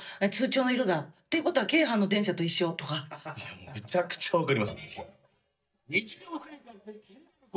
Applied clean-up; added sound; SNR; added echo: neural mask model DeepFilterNet 3.